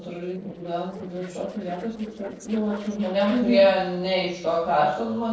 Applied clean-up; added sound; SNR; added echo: neural separator model SepFormer DNS4.